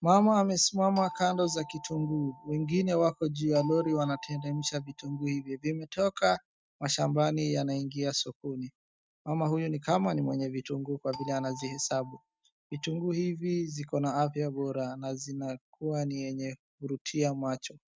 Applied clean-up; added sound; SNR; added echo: neural mask model RNNoise.